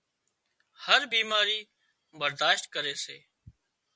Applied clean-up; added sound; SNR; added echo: none; none; none; none.